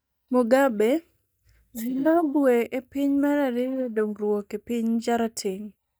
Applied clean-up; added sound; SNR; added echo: neural mask model DeepFilterNet 3.